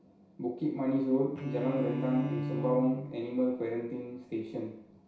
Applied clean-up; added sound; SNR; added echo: none; Bowed string instrument; 7 dB; reverberation time 0.6 s.